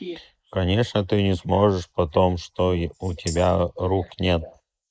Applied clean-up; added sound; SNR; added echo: neural mask model Resemble Enhance denoiser.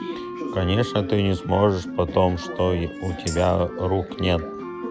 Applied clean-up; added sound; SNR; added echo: none; Wind instrument, woodwind instrument + Tambourine; 14 dB; none.